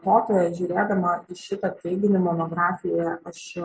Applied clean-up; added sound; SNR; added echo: none; none; none; none.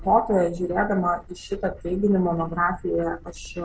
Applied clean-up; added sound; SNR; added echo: none; Livestock, farm animals, working animals; 17 dB; none.